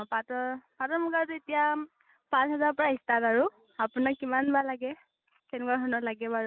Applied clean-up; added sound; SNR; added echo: none; none; none; none.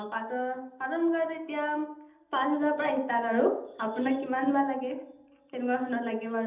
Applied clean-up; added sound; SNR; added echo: none; none; none; reverberation time 1.2 s.